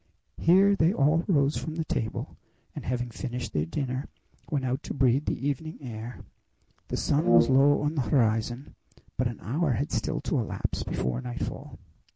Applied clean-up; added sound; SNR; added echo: none; Brass instrument; 3 dB; none.